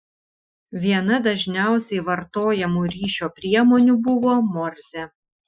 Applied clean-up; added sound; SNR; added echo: classical method Wiener filter.